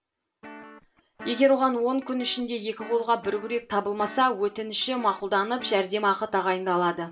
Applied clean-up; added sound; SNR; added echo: none; Guitar; 19 dB; reverberation time 0.3 s.